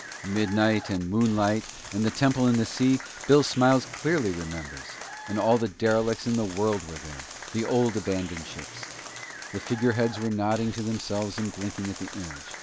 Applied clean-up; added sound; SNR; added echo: none; Applause; 14 dB; none.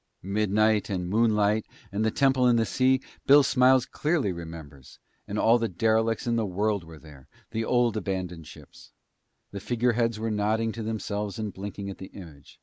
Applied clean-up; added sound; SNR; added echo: none; none; none; none.